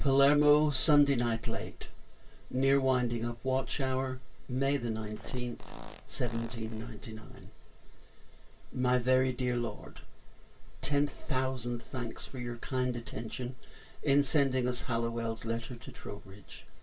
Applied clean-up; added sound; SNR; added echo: none; Fart; 20 dB; reverberation time 0.1 s.